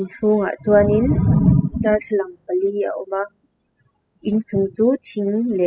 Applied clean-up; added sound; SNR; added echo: classical method spectral subtraction.